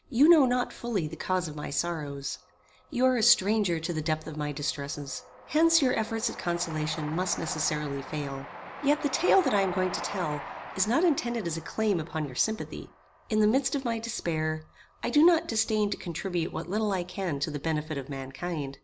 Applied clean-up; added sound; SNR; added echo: none; Train; 16 dB; none.